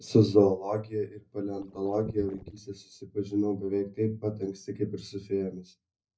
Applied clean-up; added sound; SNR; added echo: neural mask model DeepFilterNet 3.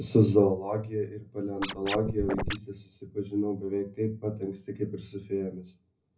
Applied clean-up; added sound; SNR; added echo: none; Scratching (performance technique); 3 dB; reverberation time 0.4 s.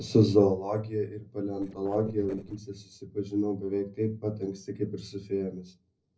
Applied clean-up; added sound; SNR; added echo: neural separator model SepFormer DNS4.